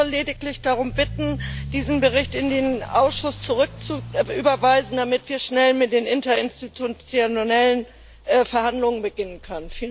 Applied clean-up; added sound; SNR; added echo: none; Accelerating, revving, vroom / Motor vehicle (road); 15 dB; none.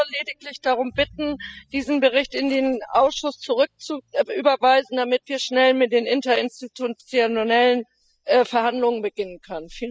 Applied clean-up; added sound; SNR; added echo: classical method spectral subtraction.